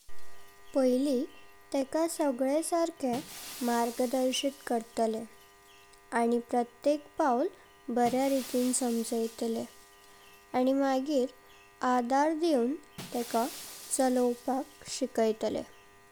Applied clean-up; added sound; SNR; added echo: none; Shatter; 20 dB; none.